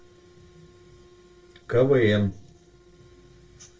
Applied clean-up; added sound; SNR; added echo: neural separator model SepFormer DNS4.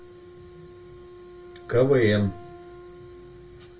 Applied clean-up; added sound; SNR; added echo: none; Wind instrument, woodwind instrument; 18 dB; reverberation time 0.2 s.